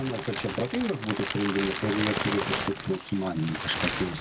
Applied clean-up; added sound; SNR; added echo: none; Crumpling, crinkling; 3 dB; none.